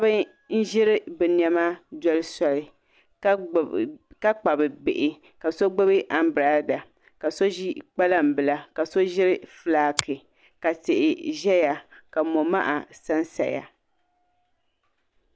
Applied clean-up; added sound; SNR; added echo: none; Finger snapping; 12 dB; none.